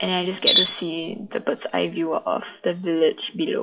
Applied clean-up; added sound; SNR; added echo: classical method WPE with log-MMSE.